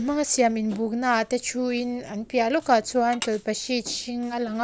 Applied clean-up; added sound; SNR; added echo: none; Tap / Dishes, pots, and pans; 10 dB; none.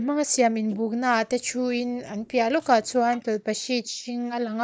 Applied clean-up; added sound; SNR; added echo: neural mask model DeepFilterNet 3.